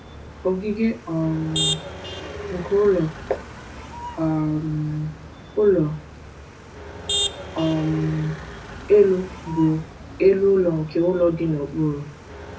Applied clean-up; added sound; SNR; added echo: none; Motor vehicle (road); 10 dB; reverberation time 0.4 s.